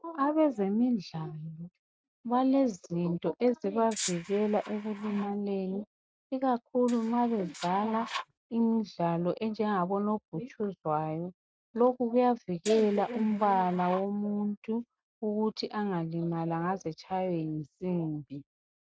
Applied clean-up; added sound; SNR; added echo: neural mask model RNNoise.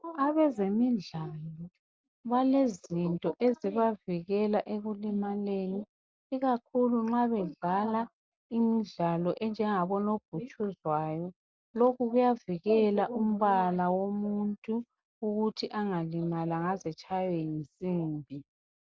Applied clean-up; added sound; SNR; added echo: none; none; none; none.